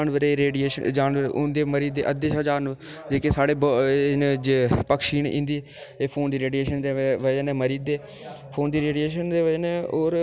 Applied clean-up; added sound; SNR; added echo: none; none; none; none.